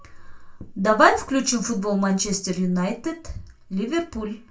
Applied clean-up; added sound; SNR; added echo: none; none; none; reverberation time 0.2 s.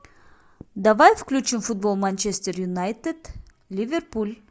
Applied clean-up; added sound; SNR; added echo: none; none; none; none.